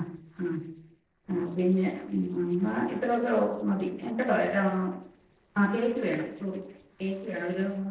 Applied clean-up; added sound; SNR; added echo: neural separator model SepFormer DNS4.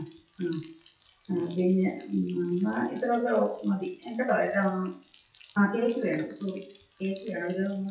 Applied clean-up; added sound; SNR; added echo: classical method WPE with log-MMSE.